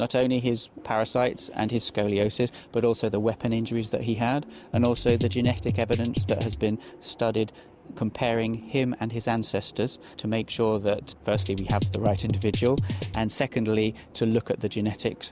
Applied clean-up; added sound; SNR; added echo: none; Drum kit; 2 dB; none.